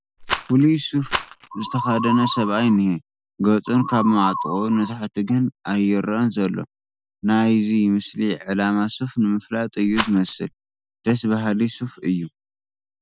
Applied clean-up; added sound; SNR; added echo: none; Musical instrument + Rattle; 7 dB; none.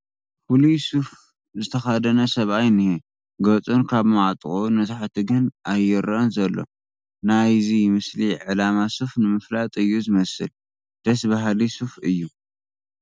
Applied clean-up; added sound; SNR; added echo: none; none; none; none.